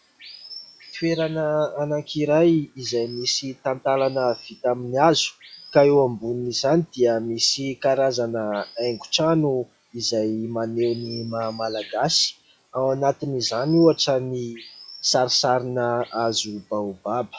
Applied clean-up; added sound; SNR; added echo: classical method log-MMSE.